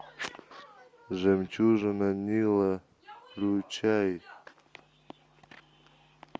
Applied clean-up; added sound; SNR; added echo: none; none; none; none.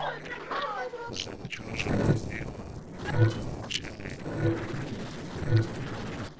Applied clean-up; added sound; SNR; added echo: neural separator model SepFormer DNS4.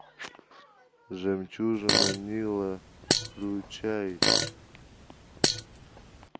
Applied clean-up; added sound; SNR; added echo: none; Fart; -4 dB; none.